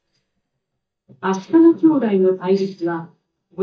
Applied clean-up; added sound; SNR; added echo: neural mask model DeepFilterNet 3.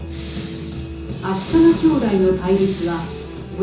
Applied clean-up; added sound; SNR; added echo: none; Respiratory sounds; 19 dB; reverberation time 0.6 s.